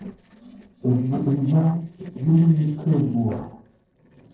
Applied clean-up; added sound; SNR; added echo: neural separator model SepFormer DNS4.